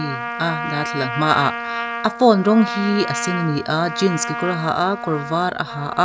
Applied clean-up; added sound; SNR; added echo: none; Trumpet; 7 dB; none.